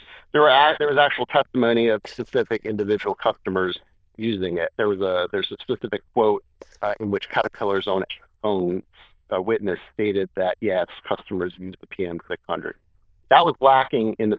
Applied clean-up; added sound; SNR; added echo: neural diffusion model UNIVERSE++.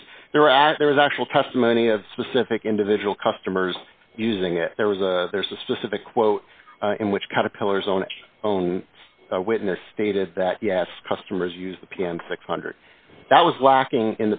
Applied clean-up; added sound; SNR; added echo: none; none; none; none.